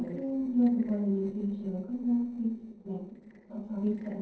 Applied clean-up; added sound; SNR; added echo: neural separator model SepFormer DNS4.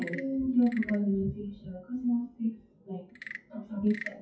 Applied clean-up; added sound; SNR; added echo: classical method WPE with log-MMSE.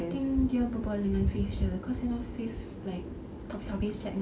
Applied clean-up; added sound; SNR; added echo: none; none; none; none.